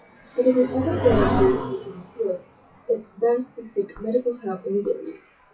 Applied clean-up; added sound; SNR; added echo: classical method WPE with log-MMSE.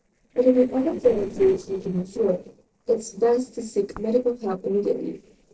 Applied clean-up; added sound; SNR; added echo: neural separator model SepFormer DNS4.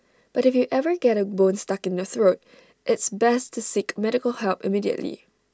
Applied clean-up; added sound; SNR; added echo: none; none; none; none.